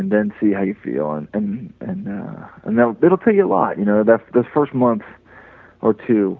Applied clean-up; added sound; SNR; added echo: none; none; none; none.